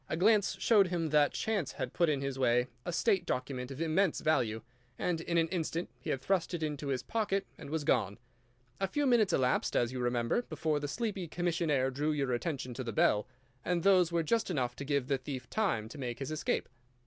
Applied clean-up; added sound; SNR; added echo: none; none; none; none.